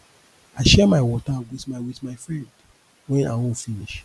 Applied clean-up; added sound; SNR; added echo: none; none; none; none.